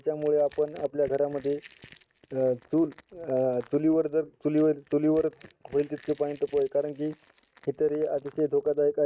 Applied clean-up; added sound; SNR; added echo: neural mask model RNNoise.